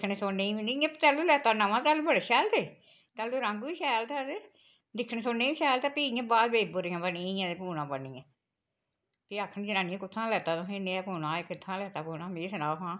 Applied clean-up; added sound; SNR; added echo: none; none; none; none.